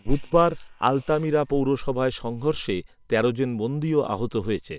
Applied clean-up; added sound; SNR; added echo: neural separator model SepFormer WHAM!.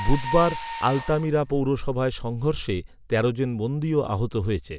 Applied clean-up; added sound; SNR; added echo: none; Mechanisms; 14 dB; none.